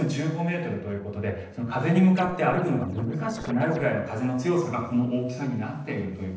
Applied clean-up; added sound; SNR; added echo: neural separator model SepFormer DNS4.